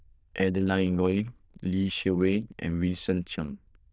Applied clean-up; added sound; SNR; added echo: neural diffusion model UNIVERSE++.